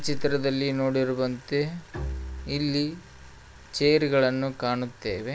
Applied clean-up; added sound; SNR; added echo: none; Bowed string instrument; 16 dB; none.